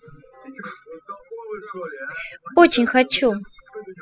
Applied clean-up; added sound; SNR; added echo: classical method spectral subtraction.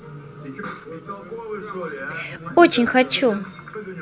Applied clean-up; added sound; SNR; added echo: none; none; none; none.